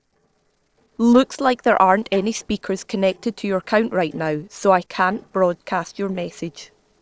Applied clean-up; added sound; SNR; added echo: neural separator model SepFormer DNS4.